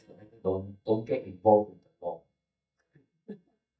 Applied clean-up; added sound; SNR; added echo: neural mask model DeepFilterNet 3.